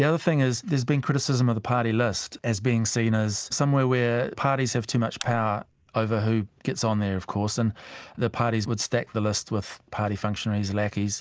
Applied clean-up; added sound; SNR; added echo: neural mask model Resemble Enhance denoiser.